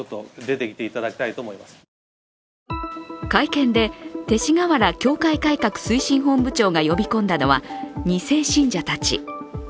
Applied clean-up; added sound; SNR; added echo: none; none; none; none.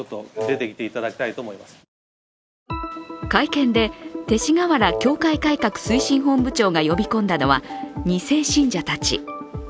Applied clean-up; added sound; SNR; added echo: none; Wind instrument, woodwind instrument; 8 dB; none.